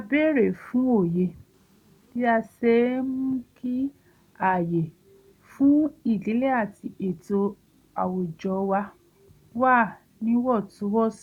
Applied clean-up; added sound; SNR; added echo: none; none; none; none.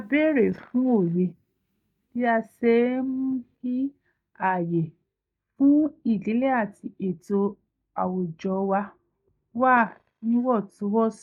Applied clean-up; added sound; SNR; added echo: neural mask model DeepFilterNet 3.